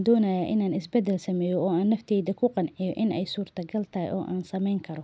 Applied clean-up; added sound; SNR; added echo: none; none; none; none.